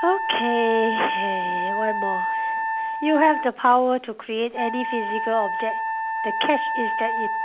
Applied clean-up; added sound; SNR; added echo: none; Wind instrument, woodwind instrument; 2 dB; none.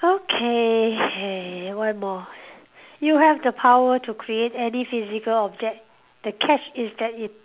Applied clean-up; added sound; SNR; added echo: none; none; none; none.